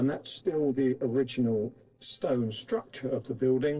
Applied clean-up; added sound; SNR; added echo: neural separator model SepFormer DNS4.